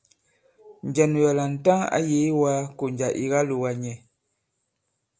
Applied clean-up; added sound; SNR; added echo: none; none; none; none.